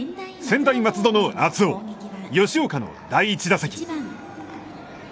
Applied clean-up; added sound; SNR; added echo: none; none; none; none.